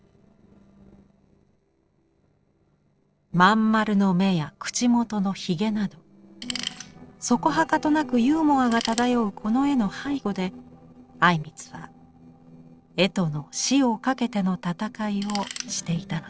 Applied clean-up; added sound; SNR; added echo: neural separator model SepFormer DNS4.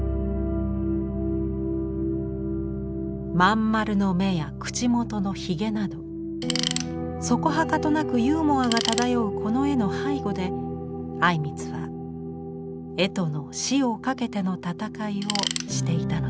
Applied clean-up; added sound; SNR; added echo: none; Tools; 5 dB; none.